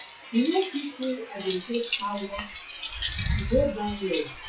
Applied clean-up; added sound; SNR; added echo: classical method WPE with log-MMSE.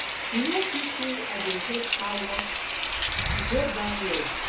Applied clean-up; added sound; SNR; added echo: none; Rain; -3 dB; reverberation time 0.6 s.